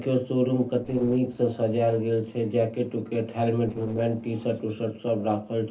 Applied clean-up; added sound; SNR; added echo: neural separator model SepFormer DNS4.